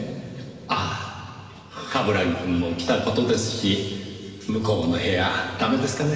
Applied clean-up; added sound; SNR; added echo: none; none; none; reverberation time 2.7 s.